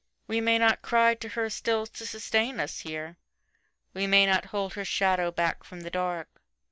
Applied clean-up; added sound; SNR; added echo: none; none; none; none.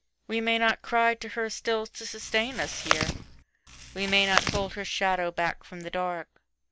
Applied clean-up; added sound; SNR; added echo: none; Chewing, mastication; 3 dB; none.